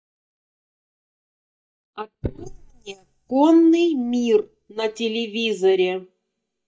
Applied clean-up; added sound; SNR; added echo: neural mask model DeepFilterNet 3.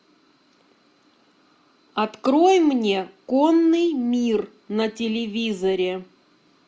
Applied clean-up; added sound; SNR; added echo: none; none; none; none.